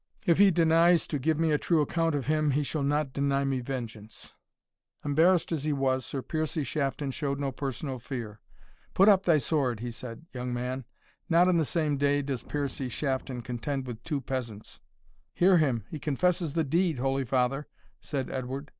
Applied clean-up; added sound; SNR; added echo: neural separator model SepFormer DNS4.